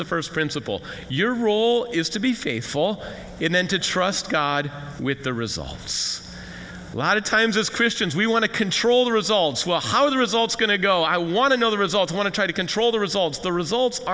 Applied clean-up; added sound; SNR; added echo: none; none; none; none.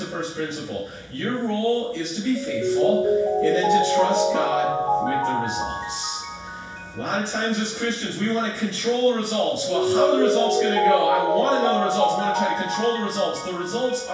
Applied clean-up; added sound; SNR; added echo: none; Mallet percussion; -1 dB; reverberation time 0.7 s.